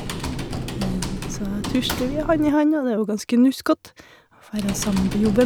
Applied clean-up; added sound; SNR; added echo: none; Typing; 8 dB; none.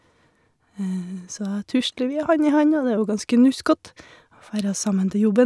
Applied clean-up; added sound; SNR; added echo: none; none; none; none.